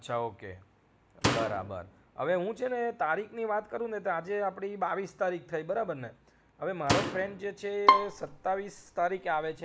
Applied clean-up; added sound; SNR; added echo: none; Slam + Bowed string instrument; -2 dB; none.